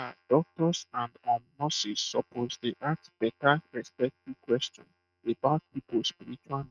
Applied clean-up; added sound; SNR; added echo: neural mask model RNNoise.